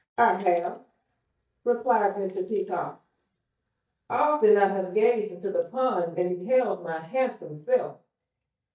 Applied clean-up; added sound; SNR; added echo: neural mask model DeepFilterNet 3.